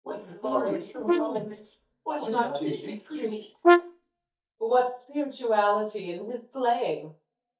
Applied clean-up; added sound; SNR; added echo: neural mask model DeepFilterNet 3.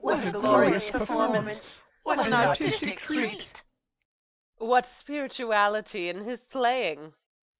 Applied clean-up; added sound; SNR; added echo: none; none; none; none.